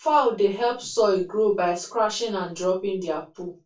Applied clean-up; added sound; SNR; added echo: none; none; none; reverberation time 0.2 s.